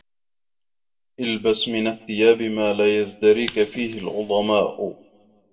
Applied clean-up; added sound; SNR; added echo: none; Scissors; 17 dB; reverberation time 0.5 s.